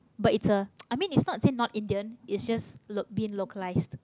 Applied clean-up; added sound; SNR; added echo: none; none; none; none.